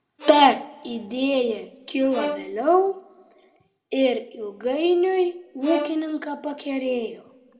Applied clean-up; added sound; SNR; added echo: none; Bowed string instrument; 11 dB; reverberation time 0.6 s.